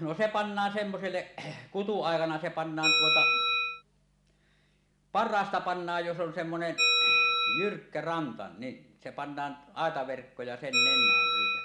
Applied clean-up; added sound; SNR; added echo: none; Bell; -3 dB; none.